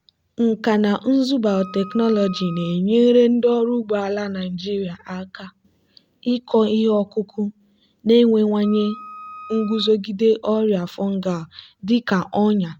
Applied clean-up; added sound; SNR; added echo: none; Wind instrument, woodwind instrument; 19 dB; none.